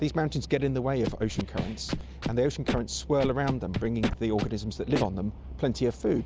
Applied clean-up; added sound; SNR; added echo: none; Scratching (performance technique); 7 dB; none.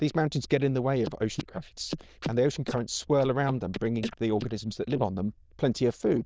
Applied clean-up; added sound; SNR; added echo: neural diffusion model UNIVERSE++.